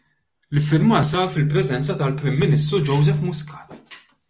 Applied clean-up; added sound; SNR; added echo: none; none; none; none.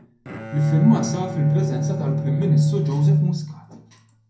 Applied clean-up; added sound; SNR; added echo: none; Bowed string instrument; 14 dB; reverberation time 0.5 s.